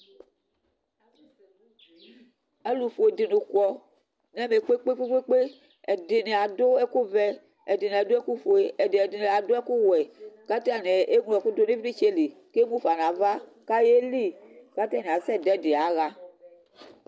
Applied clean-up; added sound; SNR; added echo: none; none; none; none.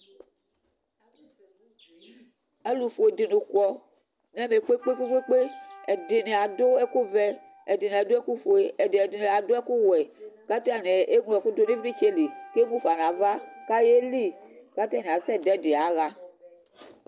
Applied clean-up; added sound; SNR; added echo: none; Wind instrument, woodwind instrument; 20 dB; none.